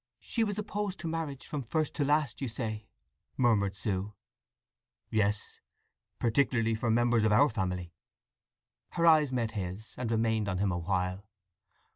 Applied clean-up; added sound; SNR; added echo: none; none; none; none.